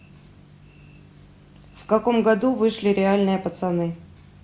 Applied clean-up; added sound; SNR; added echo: none; none; none; none.